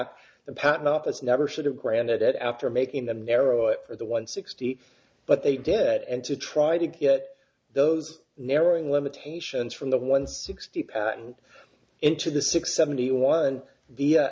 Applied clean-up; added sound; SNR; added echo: none; none; none; none.